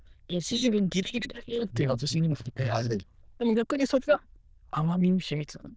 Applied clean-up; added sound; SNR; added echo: neural diffusion model UNIVERSE++.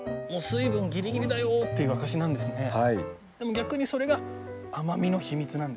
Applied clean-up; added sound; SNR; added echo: none; Bass guitar; 5 dB; none.